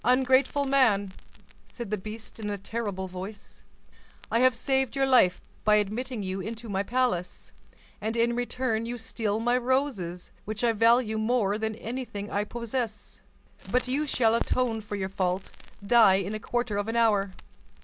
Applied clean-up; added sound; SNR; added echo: none; Crackle; 17 dB; none.